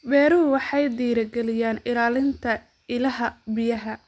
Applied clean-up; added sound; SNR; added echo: none; none; none; none.